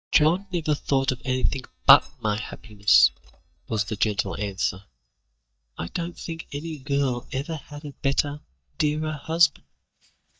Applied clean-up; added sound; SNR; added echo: neural mask model DeepFilterNet 3.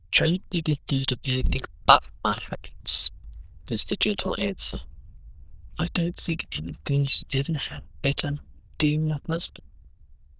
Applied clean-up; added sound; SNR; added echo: neural diffusion model UNIVERSE++.